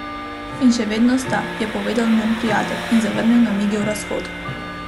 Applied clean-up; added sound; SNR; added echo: none; Tick-tock / Bell + Engine; 8 dB; none.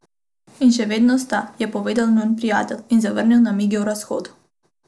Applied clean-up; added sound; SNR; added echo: none; none; none; none.